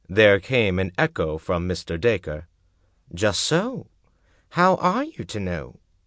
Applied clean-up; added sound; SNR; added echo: none; none; none; none.